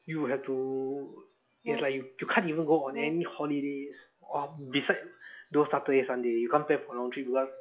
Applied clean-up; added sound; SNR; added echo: classical method log-MMSE.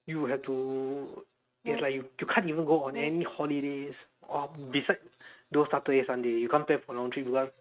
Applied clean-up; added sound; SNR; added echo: neural mask model RNNoise.